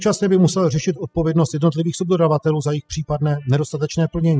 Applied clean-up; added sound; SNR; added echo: classical method spectral subtraction.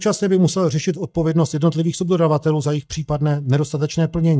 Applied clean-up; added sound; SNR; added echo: neural mask model DeepFilterNet 3.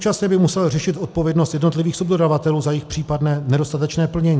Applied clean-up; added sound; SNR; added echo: none; none; none; none.